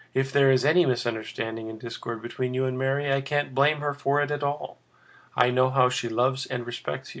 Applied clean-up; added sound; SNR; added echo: none; none; none; none.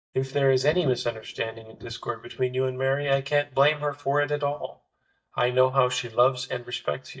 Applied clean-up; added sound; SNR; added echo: neural mask model DeepFilterNet 3.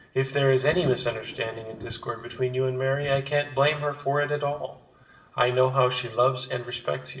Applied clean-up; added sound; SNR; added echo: none; Thunder; 19 dB; reverberation time 0.7 s.